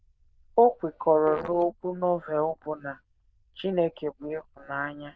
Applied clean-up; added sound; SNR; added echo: neural diffusion model UNIVERSE++.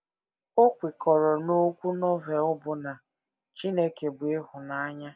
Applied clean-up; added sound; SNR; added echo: none; none; none; none.